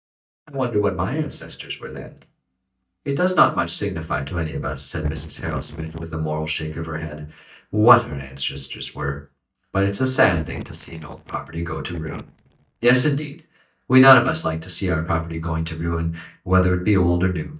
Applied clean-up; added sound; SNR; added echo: neural mask model DeepFilterNet 3.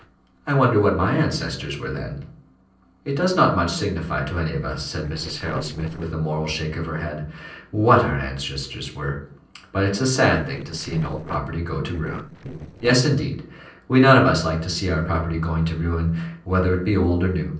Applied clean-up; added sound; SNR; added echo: neural separator model SepFormer DNS4.